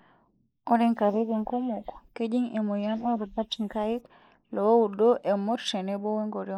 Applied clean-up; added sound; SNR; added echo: neural mask model Resemble Enhance denoiser.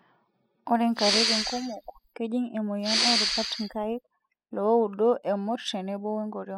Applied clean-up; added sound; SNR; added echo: classical method spectral subtraction.